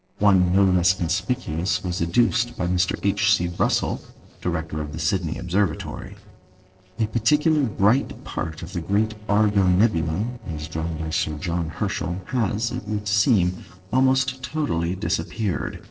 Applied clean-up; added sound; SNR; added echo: neural separator model SepFormer DNS4.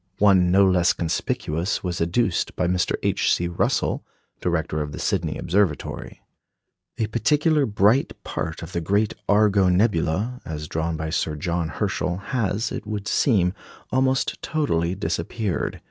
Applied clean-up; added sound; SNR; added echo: none; none; none; none.